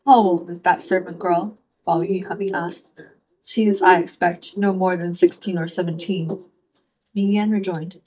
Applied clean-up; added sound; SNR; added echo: neural mask model DeepFilterNet 3.